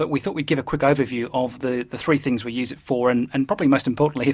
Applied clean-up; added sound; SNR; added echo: none; none; none; none.